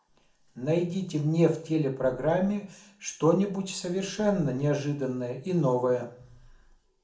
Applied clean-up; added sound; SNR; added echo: none; none; none; reverberation time 0.4 s.